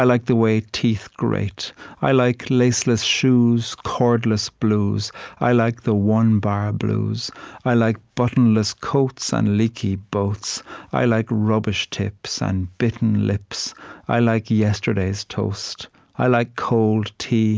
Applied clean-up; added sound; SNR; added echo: none; none; none; none.